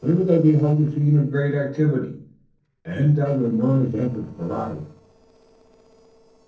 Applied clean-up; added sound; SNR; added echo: neural separator model SepFormer DNS4.